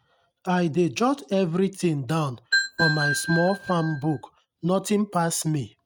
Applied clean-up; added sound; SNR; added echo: neural mask model RNNoise.